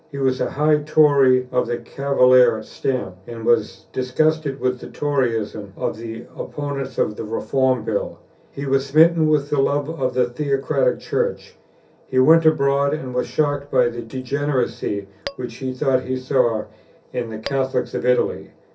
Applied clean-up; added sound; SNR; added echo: none; Tap / Glass; 12 dB; reverberation time 0.3 s.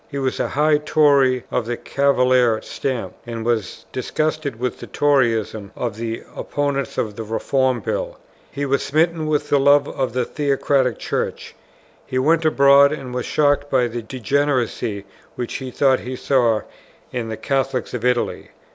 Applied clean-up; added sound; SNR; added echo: none; none; none; none.